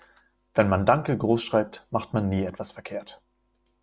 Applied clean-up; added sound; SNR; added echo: none; none; none; none.